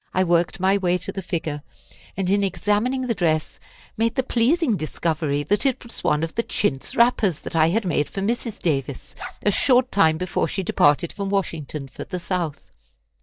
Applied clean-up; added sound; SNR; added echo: neural mask model DeepFilterNet 3.